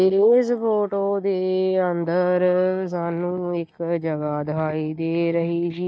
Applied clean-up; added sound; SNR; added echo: neural mask model DeepFilterNet 3.